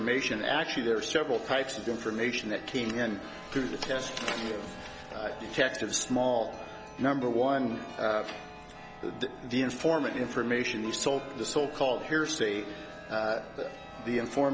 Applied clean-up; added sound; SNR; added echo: none; Chime; 16 dB; none.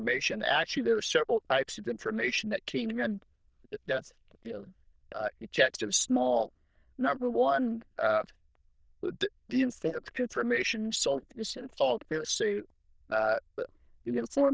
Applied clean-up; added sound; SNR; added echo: neural diffusion model UNIVERSE++.